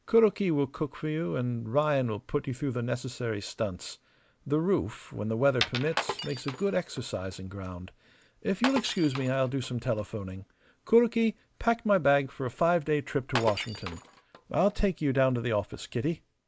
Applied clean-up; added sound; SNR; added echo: none; Coin (dropping) + Glass; 10 dB; none.